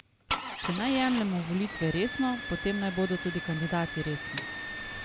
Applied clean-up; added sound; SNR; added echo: none; Engine starting / Car; 3 dB; none.